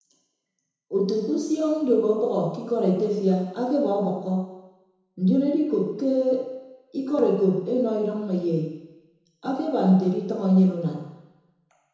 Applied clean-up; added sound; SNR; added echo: none; none; none; reverberation time 1.0 s.